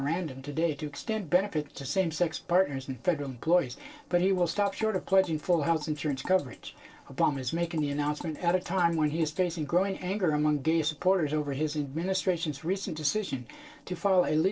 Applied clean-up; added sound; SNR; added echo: neural separator model SepFormer DNS4.